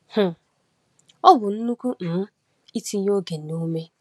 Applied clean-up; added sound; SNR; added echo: none; none; none; none.